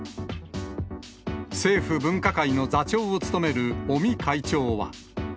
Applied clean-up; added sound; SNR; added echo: none; none; none; none.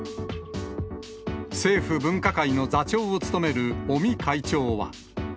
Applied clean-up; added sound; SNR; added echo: none; Chink, clink; 19 dB; none.